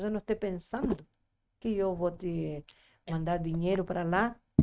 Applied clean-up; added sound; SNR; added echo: neural mask model RNNoise.